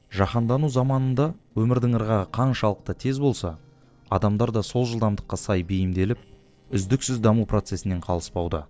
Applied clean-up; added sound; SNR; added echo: neural separator model SepFormer DNS4.